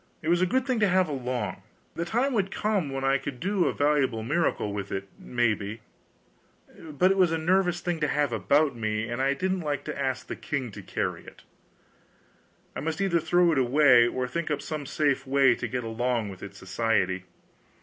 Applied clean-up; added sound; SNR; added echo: none; none; none; none.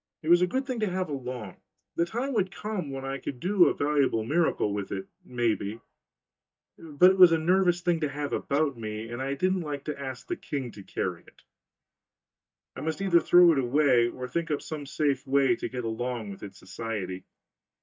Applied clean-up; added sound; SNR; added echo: neural mask model DeepFilterNet 3.